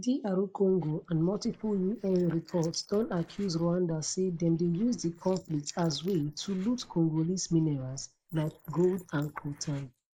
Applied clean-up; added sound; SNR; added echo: neural mask model Resemble Enhance denoiser.